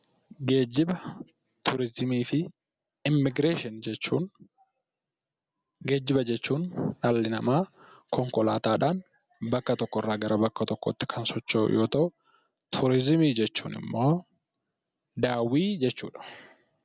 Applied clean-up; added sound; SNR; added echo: none; none; none; none.